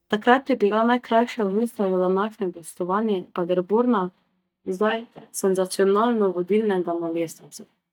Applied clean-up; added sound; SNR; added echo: neural mask model DeepFilterNet 3.